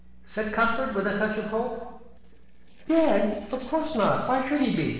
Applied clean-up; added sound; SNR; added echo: neural separator model SepFormer DNS4.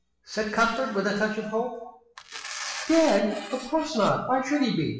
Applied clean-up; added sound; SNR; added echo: classical method WPE with log-MMSE.